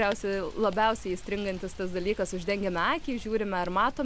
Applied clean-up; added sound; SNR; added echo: none; Rain; 12 dB; none.